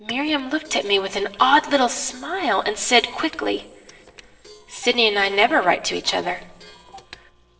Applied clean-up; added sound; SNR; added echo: neural separator model SepFormer DNS4.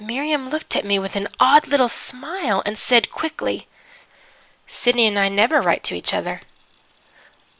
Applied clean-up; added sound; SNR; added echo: none; none; none; none.